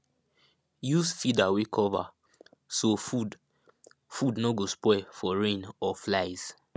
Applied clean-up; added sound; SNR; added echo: none; none; none; none.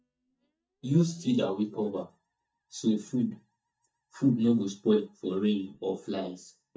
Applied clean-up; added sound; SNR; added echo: neural mask model DeepFilterNet 3.